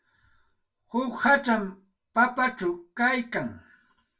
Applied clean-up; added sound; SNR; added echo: none; none; none; reverberation time 0.2 s.